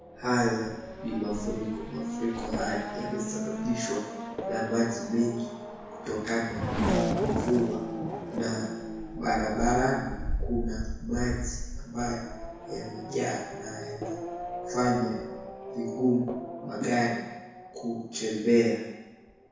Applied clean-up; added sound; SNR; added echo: none; Race car, auto racing / Accelerating, revving, vroom; 4 dB; reverberation time 1.0 s.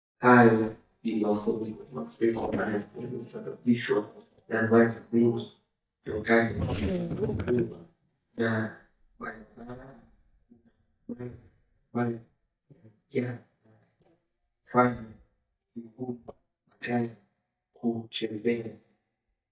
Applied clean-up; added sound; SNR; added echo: neural mask model DeepFilterNet 3.